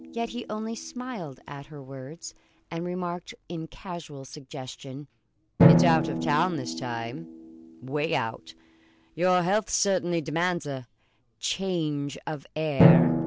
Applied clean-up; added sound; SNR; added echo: none; Drum; -1 dB; none.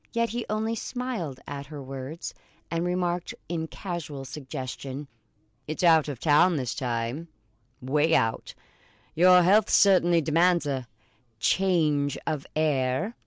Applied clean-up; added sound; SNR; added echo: none; none; none; none.